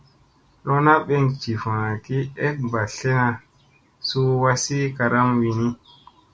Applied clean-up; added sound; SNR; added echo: none; none; none; none.